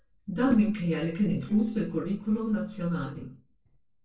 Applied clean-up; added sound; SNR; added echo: neural separator model SepFormer DNS4.